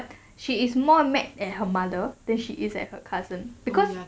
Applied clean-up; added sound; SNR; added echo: none; none; none; none.